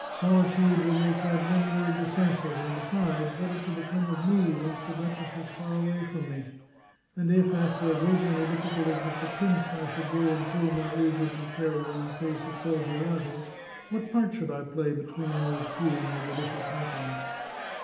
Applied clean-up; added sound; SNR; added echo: none; Crowd; 10 dB; reverberation time 0.8 s.